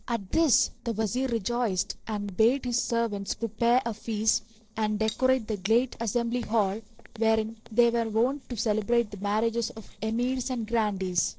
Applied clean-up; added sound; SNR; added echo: neural separator model SepFormer DNS4.